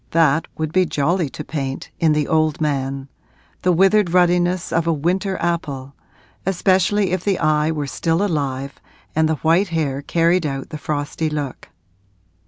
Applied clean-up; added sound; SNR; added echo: none; none; none; none.